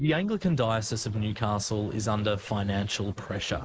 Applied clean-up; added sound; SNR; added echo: neural mask model Resemble Enhance denoiser.